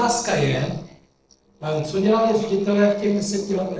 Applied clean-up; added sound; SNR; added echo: neural separator model SepFormer DNS4.